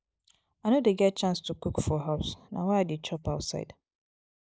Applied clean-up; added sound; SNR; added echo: neural mask model Resemble Enhance denoiser.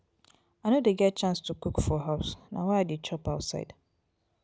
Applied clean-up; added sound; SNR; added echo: none; none; none; none.